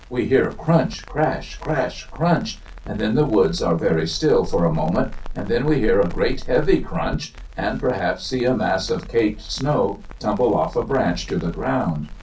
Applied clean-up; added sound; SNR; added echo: none; Crackle; 10 dB; reverberation time 0.3 s.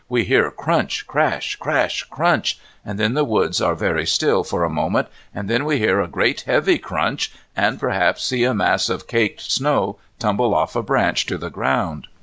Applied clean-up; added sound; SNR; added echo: none; none; none; none.